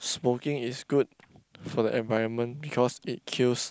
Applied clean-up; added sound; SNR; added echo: none; none; none; none.